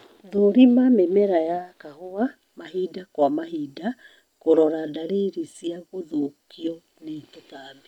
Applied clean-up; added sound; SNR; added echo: none; none; none; none.